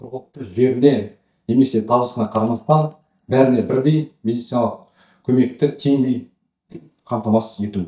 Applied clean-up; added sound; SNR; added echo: neural mask model DeepFilterNet 3.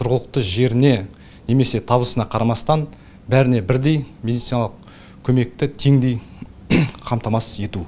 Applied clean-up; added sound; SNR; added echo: none; none; none; none.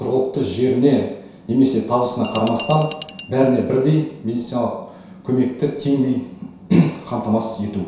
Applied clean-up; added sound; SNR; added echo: none; Glass; 10 dB; reverberation time 0.7 s.